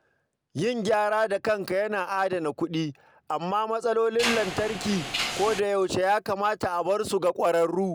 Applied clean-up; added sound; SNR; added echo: none; Mechanisms; 8 dB; none.